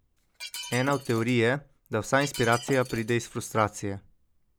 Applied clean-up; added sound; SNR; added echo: none; Shatter; 13 dB; none.